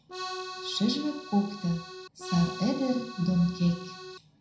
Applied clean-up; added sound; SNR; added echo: none; Accordion; 11 dB; reverberation time 0.5 s.